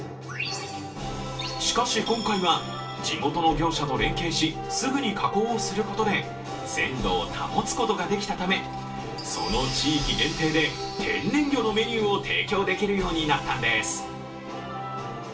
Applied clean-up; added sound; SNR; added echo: none; Snare drum; 18 dB; reverberation time 0.3 s.